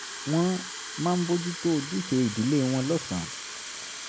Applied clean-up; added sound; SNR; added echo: none; Fill (with liquid) / Water tap, faucet; 9 dB; none.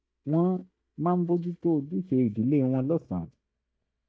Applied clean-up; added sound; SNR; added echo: neural mask model DeepFilterNet 3.